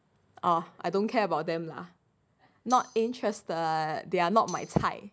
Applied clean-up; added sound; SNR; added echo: none; Tambourine; 19 dB; none.